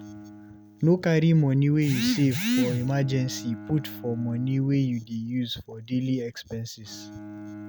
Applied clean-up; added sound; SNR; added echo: none; Bowed string instrument; 19 dB; none.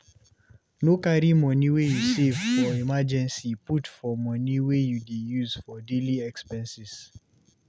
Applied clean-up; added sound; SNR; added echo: none; none; none; none.